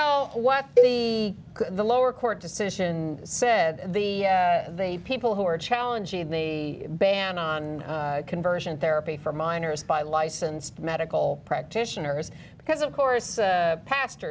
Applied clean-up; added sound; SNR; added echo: none; Cowbell; 0 dB; none.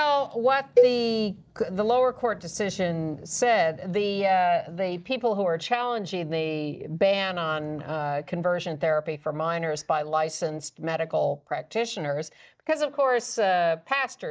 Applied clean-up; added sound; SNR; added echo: neural mask model DeepFilterNet 3.